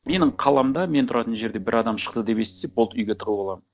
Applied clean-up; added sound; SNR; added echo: neural separator model SepFormer DNS4.